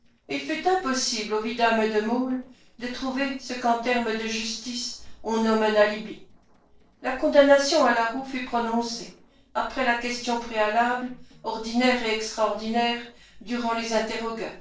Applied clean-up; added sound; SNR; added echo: neural separator model SepFormer DNS4.